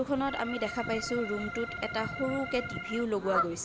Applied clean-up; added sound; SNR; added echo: none; Fowl + Organ; 5 dB; none.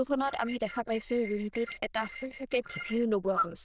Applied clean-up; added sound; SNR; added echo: neural diffusion model UNIVERSE++.